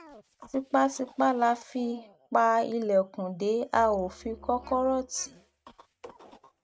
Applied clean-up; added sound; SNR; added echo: neural mask model RNNoise.